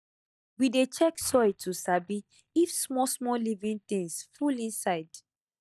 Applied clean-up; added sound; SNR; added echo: neural mask model DeepFilterNet 3.